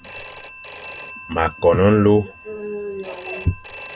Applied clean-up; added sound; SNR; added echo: none; Telephone; 17 dB; none.